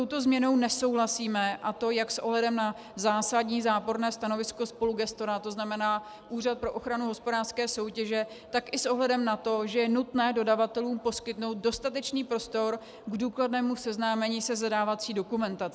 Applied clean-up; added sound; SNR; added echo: none; none; none; none.